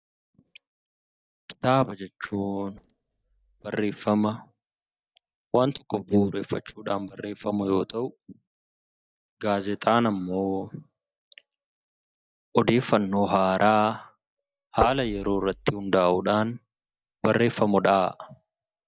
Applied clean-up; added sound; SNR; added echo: neural mask model DeepFilterNet 3.